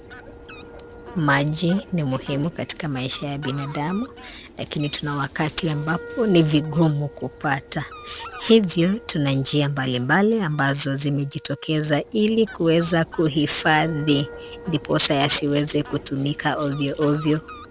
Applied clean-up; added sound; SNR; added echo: none; Fowl + Wind instrument, woodwind instrument; 17 dB; none.